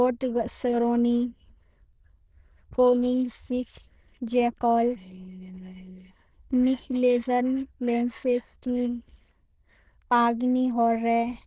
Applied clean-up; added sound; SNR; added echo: neural diffusion model UNIVERSE++.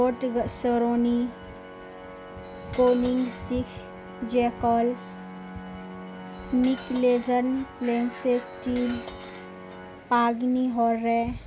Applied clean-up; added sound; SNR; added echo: none; Organ + Cutlery, silverware; 14 dB; none.